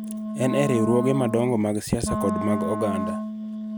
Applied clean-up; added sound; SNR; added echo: none; Wind instrument, woodwind instrument; 4 dB; none.